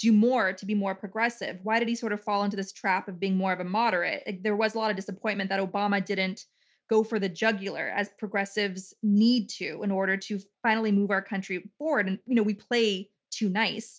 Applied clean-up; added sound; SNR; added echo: none; none; none; none.